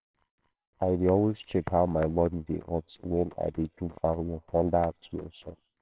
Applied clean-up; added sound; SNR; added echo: neural separator model SepFormer WHAMR!.